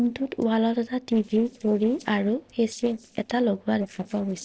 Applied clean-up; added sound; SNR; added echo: neural separator model SepFormer DNS4.